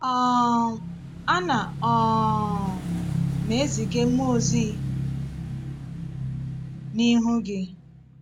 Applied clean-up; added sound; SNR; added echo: none; Motorcycle / Engine; 4 dB; none.